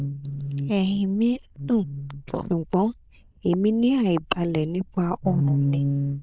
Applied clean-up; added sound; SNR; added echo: neural diffusion model UNIVERSE++.